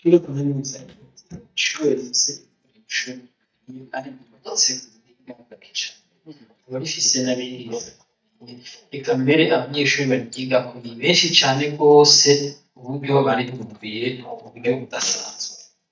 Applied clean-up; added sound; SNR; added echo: neural mask model DeepFilterNet 3.